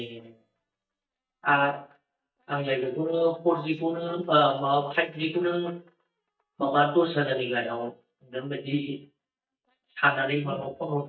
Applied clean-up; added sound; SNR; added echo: neural mask model DeepFilterNet 3.